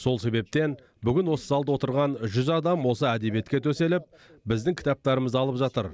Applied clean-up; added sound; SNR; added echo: none; none; none; none.